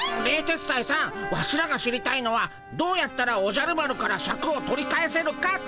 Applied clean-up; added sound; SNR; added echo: none; none; none; none.